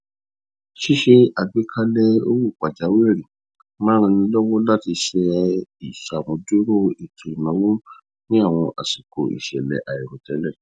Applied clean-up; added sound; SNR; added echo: none; none; none; none.